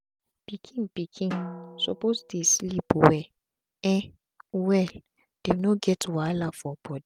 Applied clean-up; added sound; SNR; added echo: none; Drum; 12 dB; none.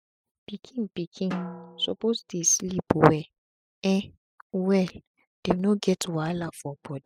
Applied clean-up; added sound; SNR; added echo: classical method spectral subtraction.